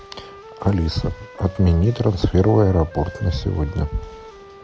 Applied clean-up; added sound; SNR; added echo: none; Wind instrument, woodwind instrument; 20 dB; none.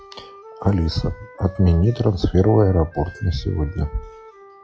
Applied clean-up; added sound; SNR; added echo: classical method log-MMSE.